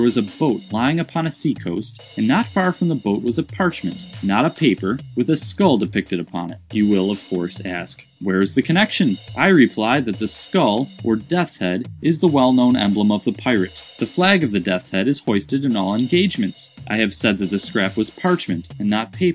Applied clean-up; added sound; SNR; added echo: none; Drum kit; 20 dB; none.